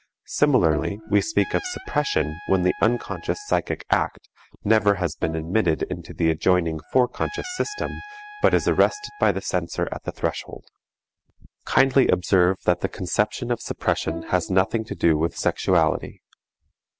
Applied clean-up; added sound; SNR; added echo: none; Trumpet + Bowed string instrument; 16 dB; none.